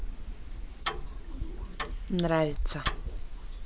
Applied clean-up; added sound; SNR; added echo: neural mask model Resemble Enhance denoiser.